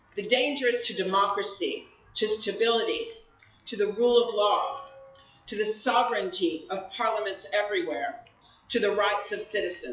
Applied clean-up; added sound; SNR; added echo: classical method WPE with log-MMSE.